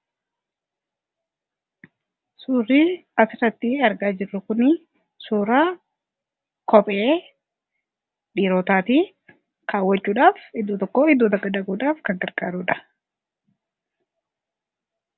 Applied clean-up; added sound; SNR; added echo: none; none; none; none.